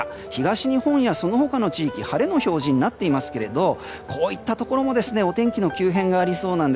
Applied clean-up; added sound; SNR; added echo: none; none; none; none.